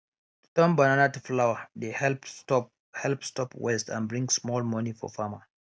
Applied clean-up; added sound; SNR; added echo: none; none; none; none.